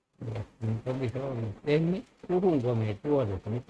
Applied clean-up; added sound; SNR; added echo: neural mask model RNNoise.